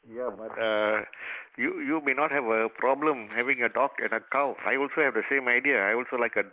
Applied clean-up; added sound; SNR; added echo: neural mask model Resemble Enhance denoiser.